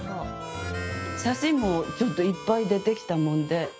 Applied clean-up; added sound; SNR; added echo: none; Harmonica; 15 dB; none.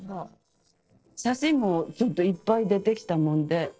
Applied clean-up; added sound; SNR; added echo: neural separator model SepFormer DNS4.